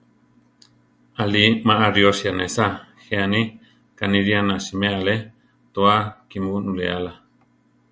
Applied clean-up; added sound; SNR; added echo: none; none; none; none.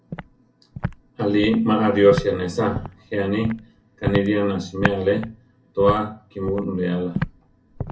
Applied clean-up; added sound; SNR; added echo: none; Walk, footsteps; 9 dB; reverberation time 0.3 s.